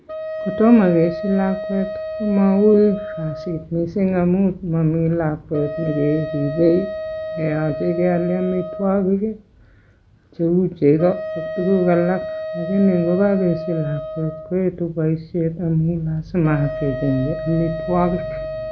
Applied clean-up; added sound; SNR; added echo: none; Wind instrument, woodwind instrument; 10 dB; none.